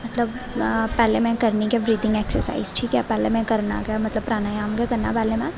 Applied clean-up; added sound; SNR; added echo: none; none; none; none.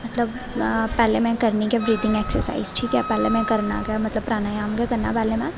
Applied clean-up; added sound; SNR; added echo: none; Wind instrument, woodwind instrument; 12 dB; none.